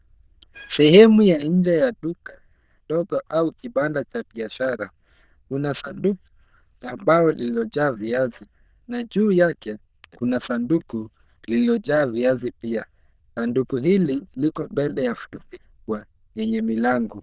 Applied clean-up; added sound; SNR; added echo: neural diffusion model UNIVERSE++.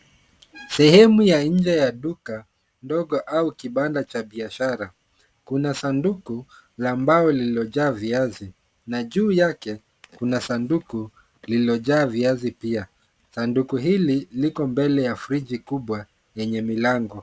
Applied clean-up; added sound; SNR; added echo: none; none; none; none.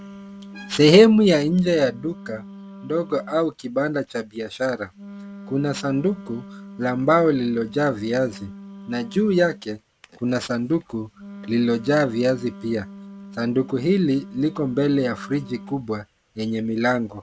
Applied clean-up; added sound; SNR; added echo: none; Wind instrument, woodwind instrument; 18 dB; none.